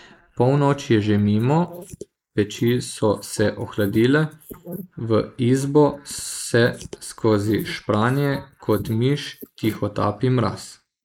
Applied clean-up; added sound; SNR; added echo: neural mask model Resemble Enhance denoiser.